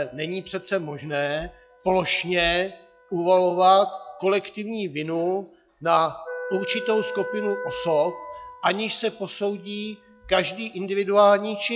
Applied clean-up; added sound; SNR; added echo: classical method log-MMSE.